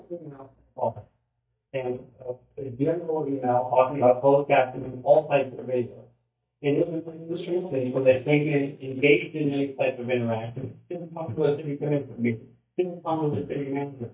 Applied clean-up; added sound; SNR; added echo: neural mask model DeepFilterNet 3.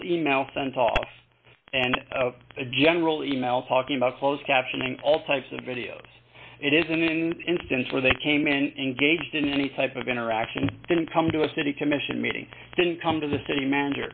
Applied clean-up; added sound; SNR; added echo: none; none; none; none.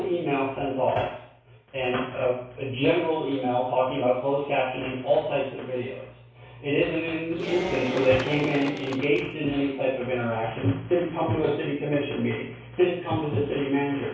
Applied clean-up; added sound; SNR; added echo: none; Applause / Cheering; 9 dB; reverberation time 0.6 s.